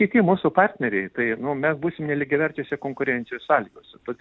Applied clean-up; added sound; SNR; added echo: none; none; none; none.